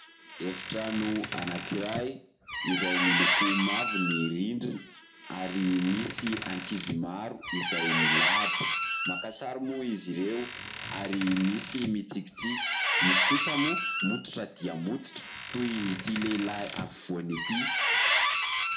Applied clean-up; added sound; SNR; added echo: none; Squeak; -2 dB; reverberation time 0.4 s.